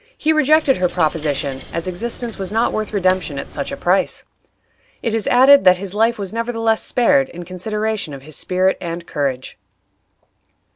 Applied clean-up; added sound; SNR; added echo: none; Coin (dropping); 16 dB; none.